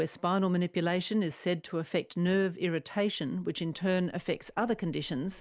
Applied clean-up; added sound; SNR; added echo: none; none; none; none.